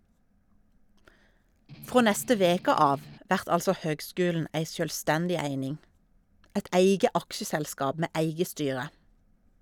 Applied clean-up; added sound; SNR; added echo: none; Strum; 18 dB; none.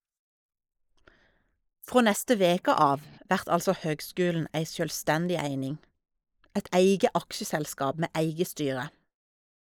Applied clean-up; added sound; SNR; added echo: neural mask model Resemble Enhance denoiser.